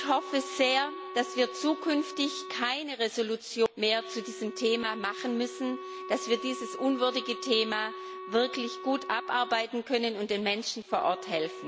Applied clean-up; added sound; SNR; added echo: none; Wind instrument, woodwind instrument; 12 dB; none.